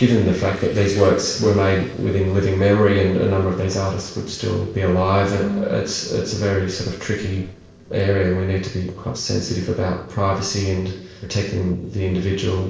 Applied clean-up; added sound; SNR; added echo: neural separator model SepFormer DNS4.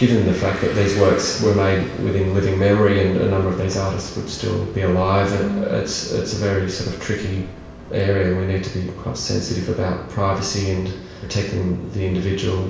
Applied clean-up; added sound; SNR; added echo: none; Motor vehicle (road) / Engine; 19 dB; reverberation time 0.7 s.